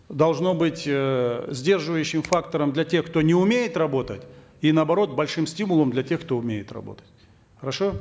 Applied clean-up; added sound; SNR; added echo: none; Finger snapping; 20 dB; none.